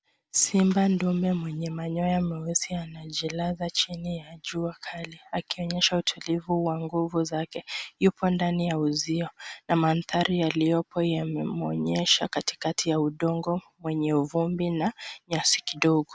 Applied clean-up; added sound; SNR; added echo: none; none; none; none.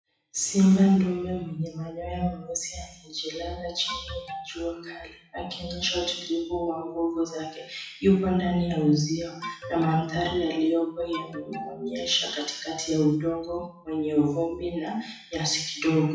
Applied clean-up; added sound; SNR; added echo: classical method WPE with log-MMSE.